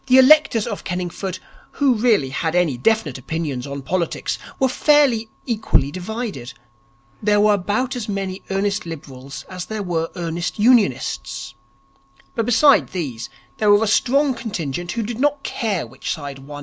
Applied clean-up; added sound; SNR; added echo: none; none; none; none.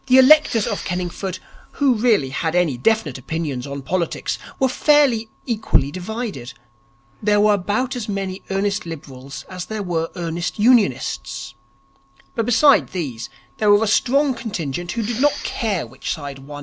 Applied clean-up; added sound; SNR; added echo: none; Respiratory sounds; 13 dB; none.